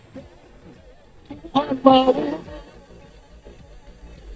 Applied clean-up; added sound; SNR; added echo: neural mask model DeepFilterNet 3.